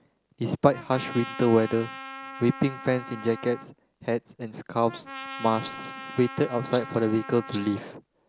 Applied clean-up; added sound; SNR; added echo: none; Rattle + Trumpet; 13 dB; none.